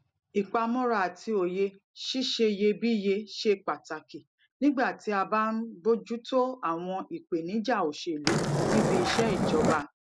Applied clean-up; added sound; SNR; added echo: none; Skateboard; -2 dB; none.